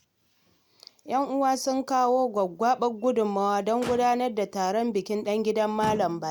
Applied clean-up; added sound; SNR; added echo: none; Motor vehicle (road); 19 dB; none.